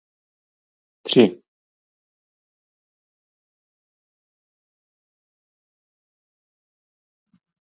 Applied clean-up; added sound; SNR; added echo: none; none; none; none.